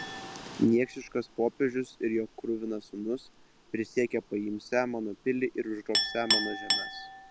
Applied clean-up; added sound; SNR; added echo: none; Chink, clink; 6 dB; none.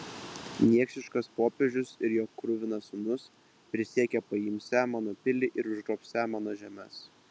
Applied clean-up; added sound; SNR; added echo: none; none; none; none.